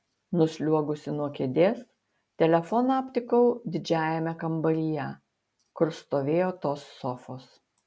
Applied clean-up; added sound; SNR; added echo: none; none; none; none.